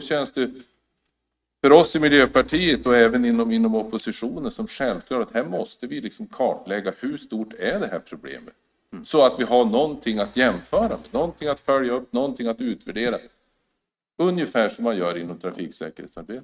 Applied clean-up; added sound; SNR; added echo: neural mask model RNNoise.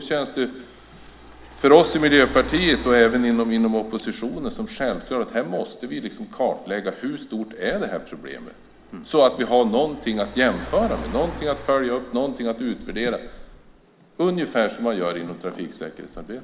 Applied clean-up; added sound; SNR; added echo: none; Car; 18 dB; none.